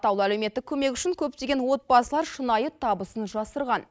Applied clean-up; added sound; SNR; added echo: neural mask model Resemble Enhance denoiser.